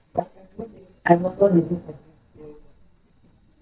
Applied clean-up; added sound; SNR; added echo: neural mask model DeepFilterNet 3.